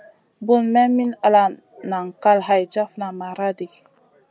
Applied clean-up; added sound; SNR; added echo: none; none; none; none.